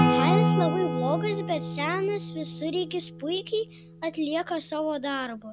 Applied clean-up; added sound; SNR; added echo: none; Acoustic guitar / Strum; -1 dB; none.